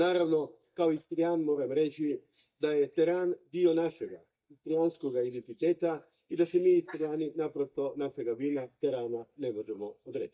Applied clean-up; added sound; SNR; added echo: neural mask model DeepFilterNet 3.